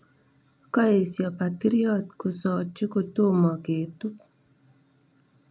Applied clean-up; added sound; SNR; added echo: none; none; none; none.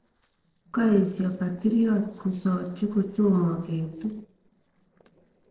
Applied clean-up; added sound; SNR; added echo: neural separator model SepFormer DNS4.